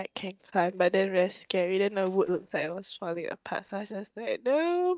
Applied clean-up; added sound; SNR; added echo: neural mask model DeepFilterNet 3.